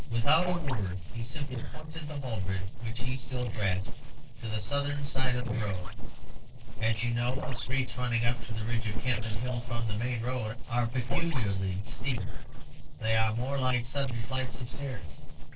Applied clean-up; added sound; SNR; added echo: neural separator model SepFormer DNS4.